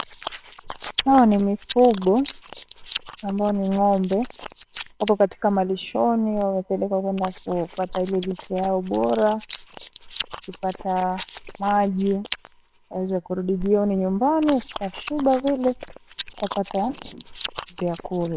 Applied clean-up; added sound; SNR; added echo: neural separator model SepFormer WHAMR!.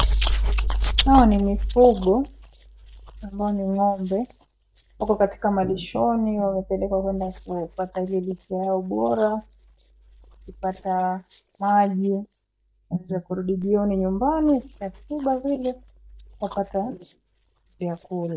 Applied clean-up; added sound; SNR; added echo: neural mask model DeepFilterNet 3.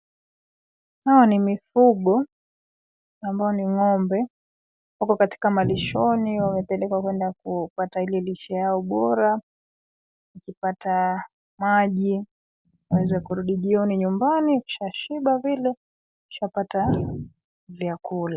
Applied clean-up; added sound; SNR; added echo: none; none; none; none.